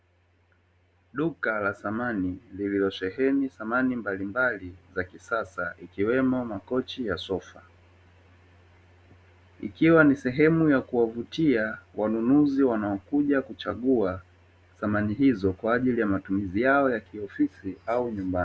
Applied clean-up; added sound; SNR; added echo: none; none; none; none.